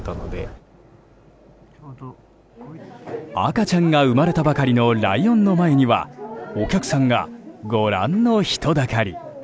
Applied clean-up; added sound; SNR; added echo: none; none; none; none.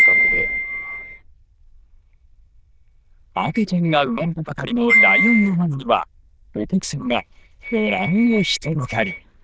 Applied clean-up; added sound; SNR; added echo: neural diffusion model UNIVERSE++.